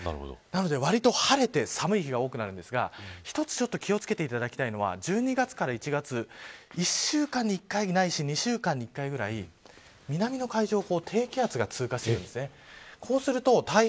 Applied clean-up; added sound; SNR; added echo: none; none; none; none.